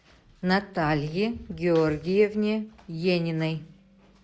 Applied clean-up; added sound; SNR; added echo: none; none; none; none.